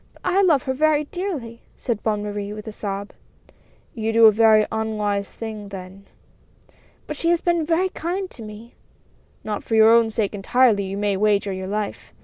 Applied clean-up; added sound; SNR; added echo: none; none; none; none.